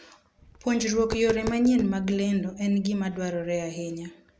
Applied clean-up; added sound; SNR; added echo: none; Tap; 14 dB; none.